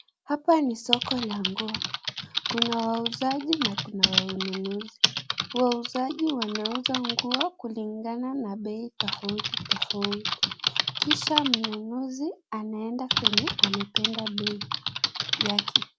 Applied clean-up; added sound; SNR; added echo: none; Typing; -1 dB; none.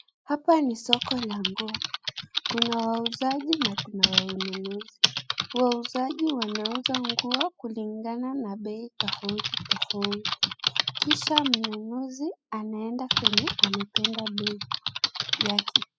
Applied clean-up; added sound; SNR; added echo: classical method spectral subtraction.